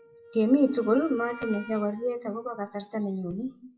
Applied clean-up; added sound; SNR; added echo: classical method WPE with log-MMSE.